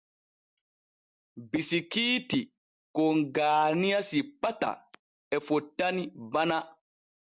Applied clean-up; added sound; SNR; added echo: none; none; none; none.